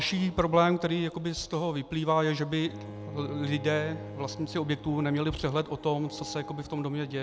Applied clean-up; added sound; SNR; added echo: none; Bowed string instrument; 15 dB; none.